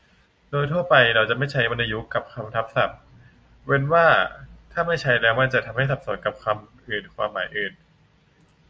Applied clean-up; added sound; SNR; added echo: none; none; none; none.